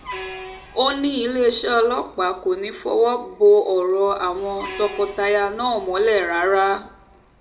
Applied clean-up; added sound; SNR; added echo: none; Truck; 19 dB; reverberation time 0.3 s.